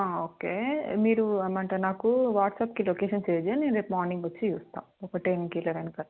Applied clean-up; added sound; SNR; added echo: none; none; none; none.